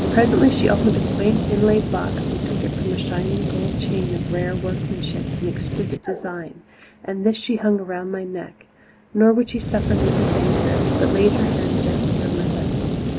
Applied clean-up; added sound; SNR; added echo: none; Fire; 0 dB; none.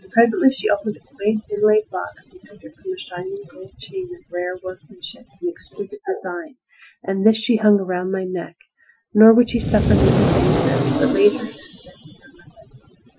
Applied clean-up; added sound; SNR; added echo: classical method Wiener filter.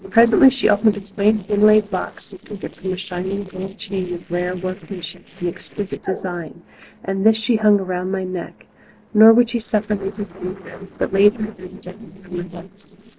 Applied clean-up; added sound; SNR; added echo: neural separator model SepFormer DNS4.